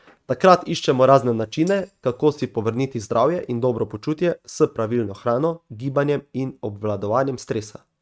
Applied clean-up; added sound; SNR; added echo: neural mask model RNNoise.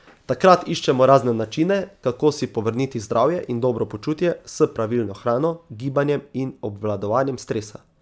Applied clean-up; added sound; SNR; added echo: none; none; none; none.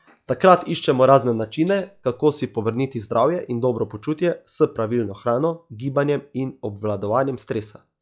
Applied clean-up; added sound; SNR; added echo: classical method log-MMSE.